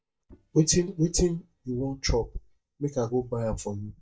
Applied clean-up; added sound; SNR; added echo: neural mask model DeepFilterNet 3.